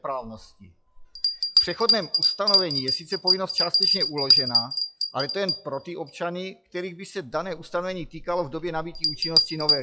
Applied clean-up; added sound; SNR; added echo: classical method log-MMSE.